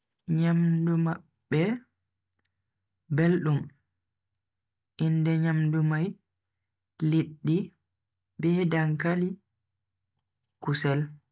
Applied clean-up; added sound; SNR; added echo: none; none; none; none.